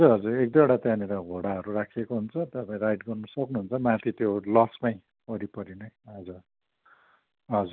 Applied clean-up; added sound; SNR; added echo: none; none; none; none.